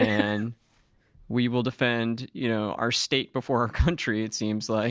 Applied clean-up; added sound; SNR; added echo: none; none; none; none.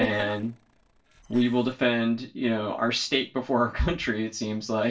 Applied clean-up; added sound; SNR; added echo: neural separator model SepFormer DNS4.